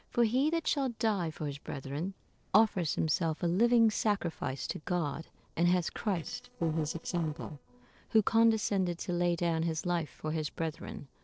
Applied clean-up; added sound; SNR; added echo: neural separator model SepFormer DNS4.